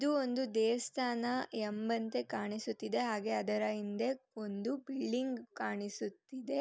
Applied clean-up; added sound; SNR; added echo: none; none; none; none.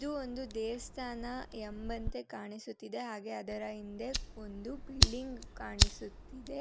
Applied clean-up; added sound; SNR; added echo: none; Fire; -4 dB; none.